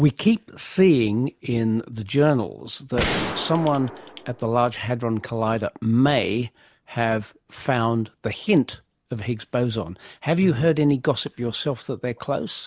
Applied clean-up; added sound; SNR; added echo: none; Gunshot, gunfire; 7 dB; none.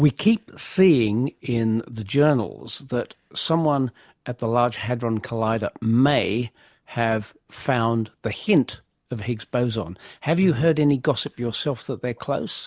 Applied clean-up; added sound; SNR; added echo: none; none; none; none.